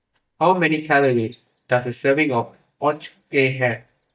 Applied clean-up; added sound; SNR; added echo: neural mask model DeepFilterNet 3.